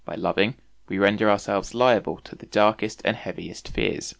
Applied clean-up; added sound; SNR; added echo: none; none; none; none.